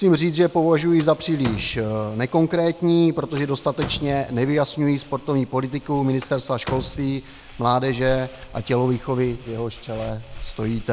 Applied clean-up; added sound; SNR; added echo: none; Slam + Crumpling, crinkling; 15 dB; none.